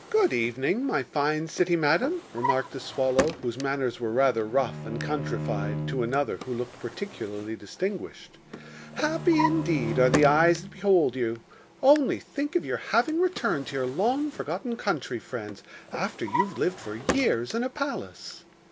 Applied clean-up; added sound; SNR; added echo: none; Drawer open or close + Bowed string instrument; 8 dB; none.